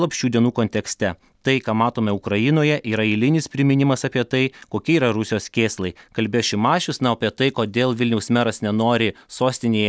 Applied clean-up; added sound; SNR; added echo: none; none; none; none.